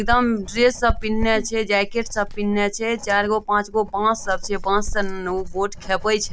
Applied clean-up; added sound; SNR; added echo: none; Writing; 7 dB; none.